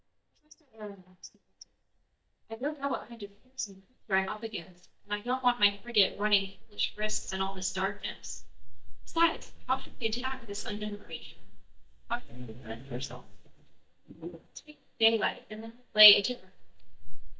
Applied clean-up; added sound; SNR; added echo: neural mask model DeepFilterNet 3.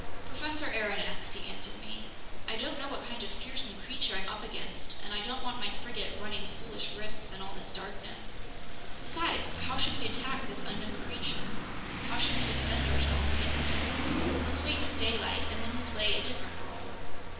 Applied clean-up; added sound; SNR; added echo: none; Rain; 6 dB; reverberation time 0.9 s.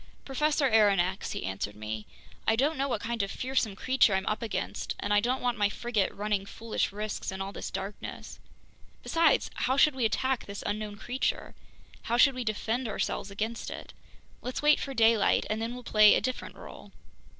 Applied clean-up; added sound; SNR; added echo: none; none; none; none.